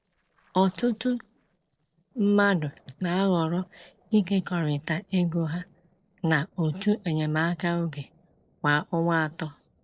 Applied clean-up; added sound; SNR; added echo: neural separator model SepFormer DNS4.